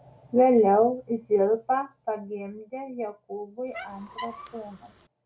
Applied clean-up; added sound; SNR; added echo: none; Squeak; 16 dB; none.